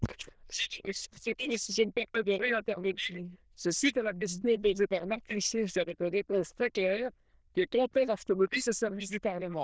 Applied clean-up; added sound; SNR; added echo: neural diffusion model UNIVERSE++.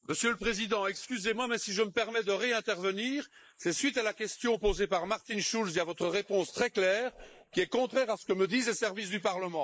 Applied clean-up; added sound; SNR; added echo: neural mask model Resemble Enhance denoiser.